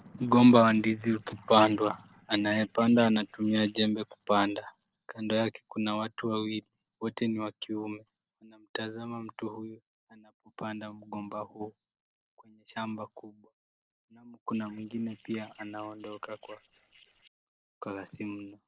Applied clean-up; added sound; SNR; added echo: neural separator model SepFormer DNS4.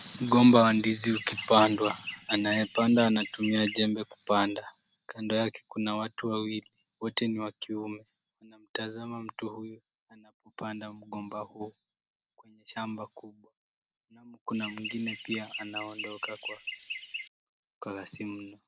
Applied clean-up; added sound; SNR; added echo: none; Chirp, tweet; 10 dB; none.